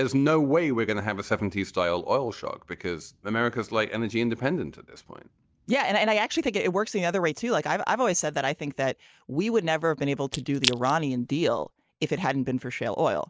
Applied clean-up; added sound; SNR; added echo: none; Crack / Crushing; 7 dB; none.